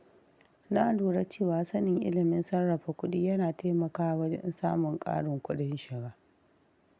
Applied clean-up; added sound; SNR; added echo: none; none; none; none.